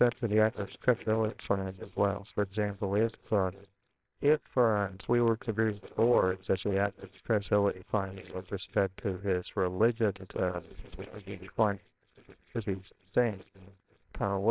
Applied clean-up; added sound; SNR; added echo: neural separator model SepFormer WHAMR!.